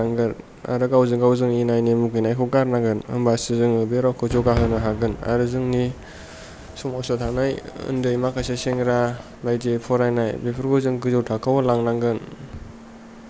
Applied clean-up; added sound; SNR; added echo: none; Fireworks; 16 dB; none.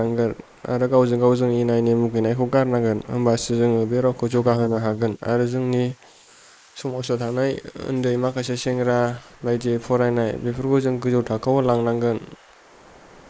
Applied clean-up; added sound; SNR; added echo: neural mask model Resemble Enhance denoiser.